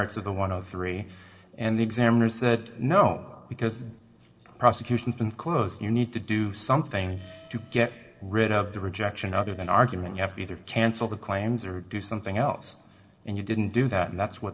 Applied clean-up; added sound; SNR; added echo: neural separator model SepFormer DNS4.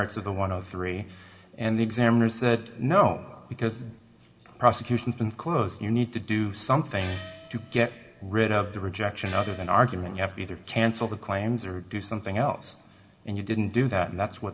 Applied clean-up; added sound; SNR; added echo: none; Gong; 18 dB; reverberation time 1.0 s.